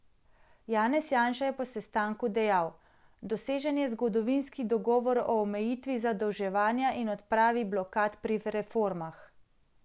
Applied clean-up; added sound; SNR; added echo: none; none; none; none.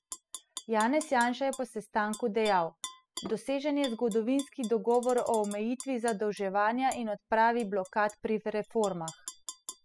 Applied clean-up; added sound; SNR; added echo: classical method spectral subtraction.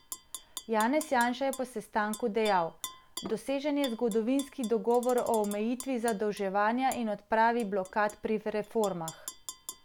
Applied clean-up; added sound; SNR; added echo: none; Tap / Glass; 17 dB; none.